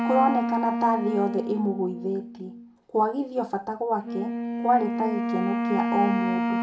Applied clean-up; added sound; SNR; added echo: none; Wind instrument, woodwind instrument; 2 dB; reverberation time 0.3 s.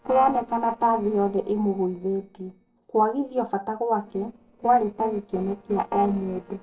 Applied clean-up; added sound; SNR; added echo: neural separator model SepFormer DNS4.